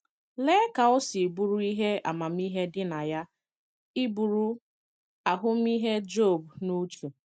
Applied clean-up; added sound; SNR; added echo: none; none; none; none.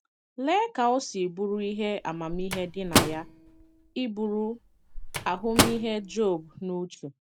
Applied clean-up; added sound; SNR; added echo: none; Microwave oven; 1 dB; none.